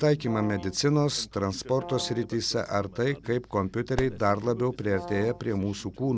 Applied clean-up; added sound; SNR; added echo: none; Fireworks + Brass instrument; 15 dB; none.